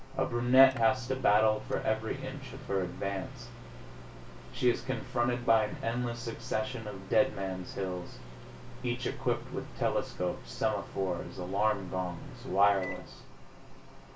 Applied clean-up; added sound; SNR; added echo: none; Microwave oven; 15 dB; reverberation time 0.2 s.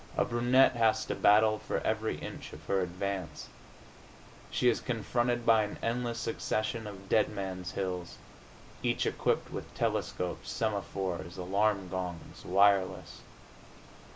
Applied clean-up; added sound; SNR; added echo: none; none; none; none.